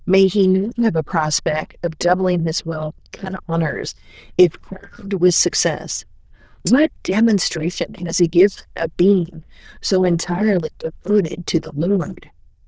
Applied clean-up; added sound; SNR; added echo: neural diffusion model UNIVERSE++.